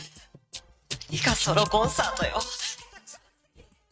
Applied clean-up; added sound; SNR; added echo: neural mask model RNNoise.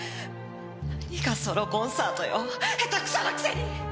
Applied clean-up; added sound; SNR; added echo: none; none; none; none.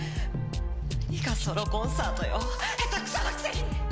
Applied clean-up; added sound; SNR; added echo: none; Drum kit; -3 dB; none.